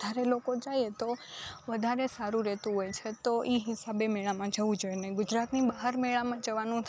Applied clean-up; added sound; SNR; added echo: none; none; none; none.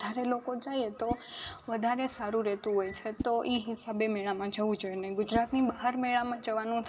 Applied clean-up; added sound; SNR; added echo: none; Whoosh, swoosh, swish; 15 dB; reverberation time 0.9 s.